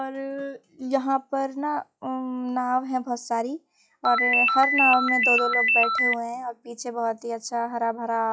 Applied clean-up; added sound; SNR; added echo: classical method log-MMSE.